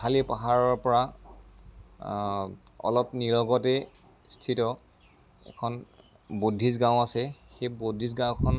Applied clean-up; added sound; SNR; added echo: none; none; none; none.